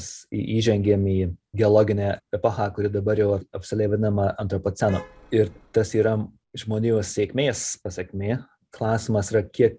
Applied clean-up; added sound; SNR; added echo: none; Traffic noise, roadway noise / Vehicle horn, car horn, honking; 19 dB; none.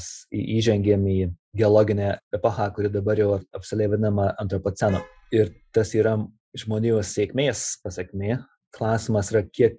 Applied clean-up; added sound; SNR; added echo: classical method Wiener filter.